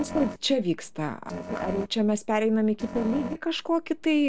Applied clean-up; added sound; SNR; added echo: neural separator model SepFormer DNS4.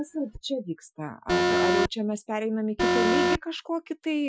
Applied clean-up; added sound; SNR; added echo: classical method Wiener filter.